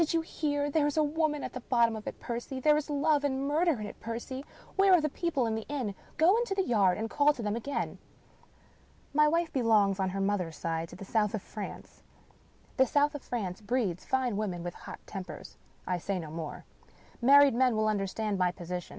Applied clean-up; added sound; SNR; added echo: none; none; none; none.